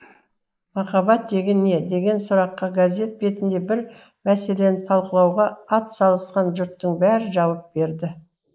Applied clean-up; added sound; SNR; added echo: neural mask model Resemble Enhance denoiser.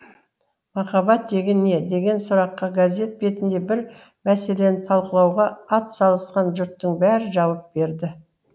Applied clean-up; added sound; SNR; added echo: none; none; none; none.